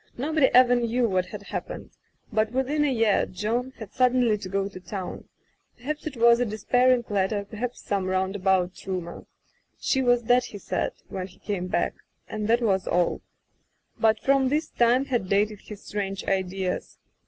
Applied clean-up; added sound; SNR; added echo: none; none; none; none.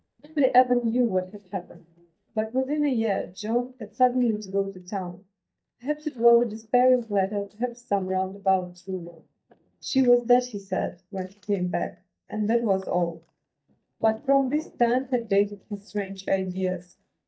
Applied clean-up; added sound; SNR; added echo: neural mask model DeepFilterNet 3.